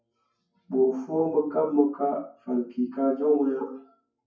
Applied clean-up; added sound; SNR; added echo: classical method WPE with log-MMSE.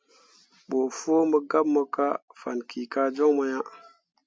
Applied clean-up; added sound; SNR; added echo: none; none; none; none.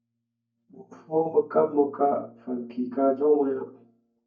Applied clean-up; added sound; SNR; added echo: neural mask model DeepFilterNet 3.